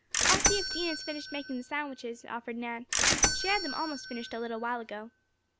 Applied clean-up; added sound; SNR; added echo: none; Bell / Mechanisms; -3 dB; none.